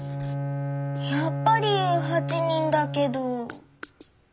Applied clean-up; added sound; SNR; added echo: none; Bowed string instrument; 3 dB; none.